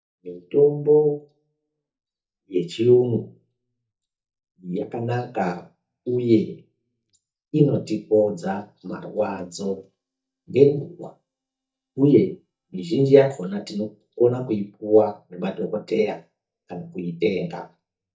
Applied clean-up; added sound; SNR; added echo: neural mask model DeepFilterNet 3.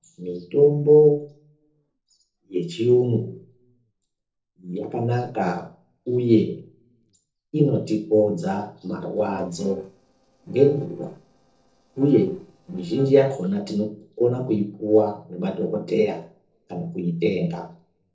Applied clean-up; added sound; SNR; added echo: neural separator model SepFormer DNS4.